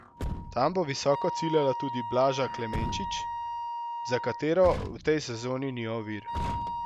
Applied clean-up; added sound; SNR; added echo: none; Wind instrument, woodwind instrument + Truck; 6 dB; none.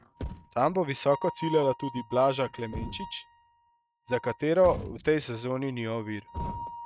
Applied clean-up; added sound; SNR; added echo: neural mask model RNNoise.